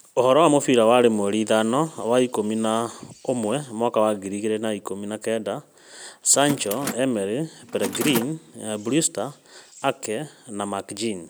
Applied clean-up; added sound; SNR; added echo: none; Mechanisms; 11 dB; none.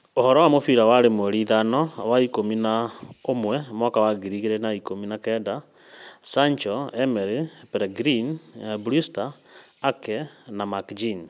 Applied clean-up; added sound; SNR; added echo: none; none; none; none.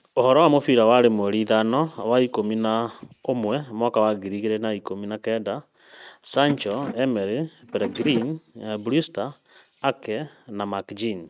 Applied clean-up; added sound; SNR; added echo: neural mask model RNNoise.